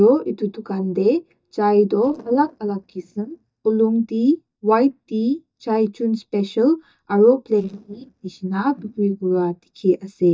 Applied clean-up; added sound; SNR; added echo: neural mask model DeepFilterNet 3.